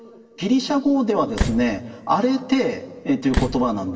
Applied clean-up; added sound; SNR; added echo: none; Slam; 3 dB; reverberation time 2.7 s.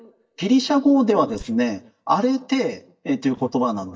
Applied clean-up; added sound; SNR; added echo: neural mask model DeepFilterNet 3.